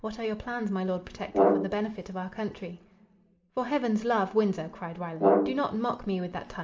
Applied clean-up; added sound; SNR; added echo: none; Brass instrument; -3 dB; reverberation time 1.1 s.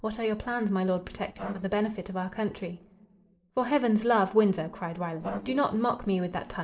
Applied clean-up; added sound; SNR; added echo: neural separator model SepFormer DNS4.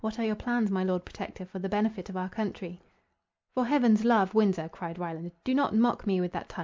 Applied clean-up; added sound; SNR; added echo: none; none; none; none.